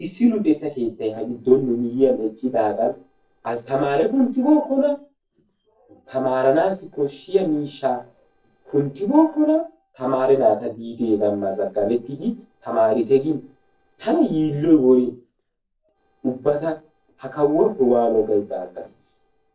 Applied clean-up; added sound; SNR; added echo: neural separator model SepFormer DNS4.